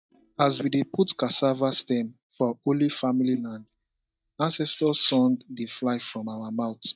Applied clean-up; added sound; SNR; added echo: neural mask model DeepFilterNet 3.